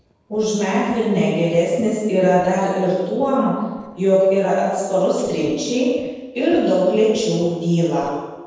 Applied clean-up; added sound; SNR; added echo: neural separator model SepFormer DNS4.